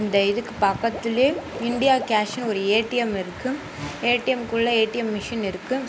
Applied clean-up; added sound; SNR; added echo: none; Water / Liquid; 16 dB; none.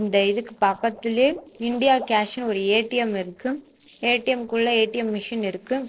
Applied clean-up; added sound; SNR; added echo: neural separator model SepFormer DNS4.